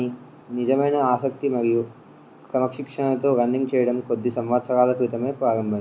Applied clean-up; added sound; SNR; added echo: none; none; none; none.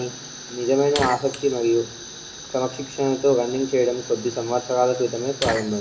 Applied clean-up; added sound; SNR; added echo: none; Fire; 11 dB; reverberation time 1.2 s.